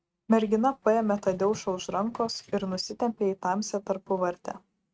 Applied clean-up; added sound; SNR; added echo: neural mask model RNNoise.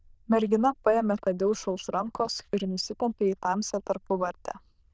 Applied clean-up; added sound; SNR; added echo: neural diffusion model UNIVERSE++.